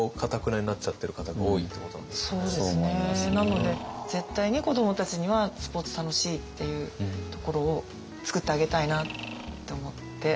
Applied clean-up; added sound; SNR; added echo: none; Mechanisms; 15 dB; none.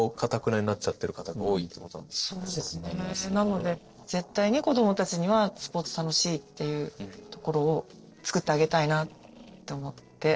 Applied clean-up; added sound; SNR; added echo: neural separator model SepFormer DNS4.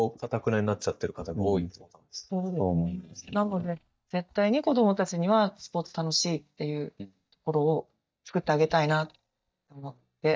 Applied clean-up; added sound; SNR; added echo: neural mask model DeepFilterNet 3.